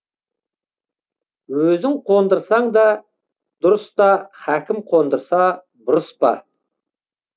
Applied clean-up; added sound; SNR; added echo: none; none; none; none.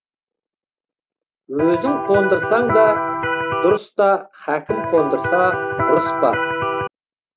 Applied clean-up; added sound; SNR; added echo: none; Electric guitar; 1 dB; none.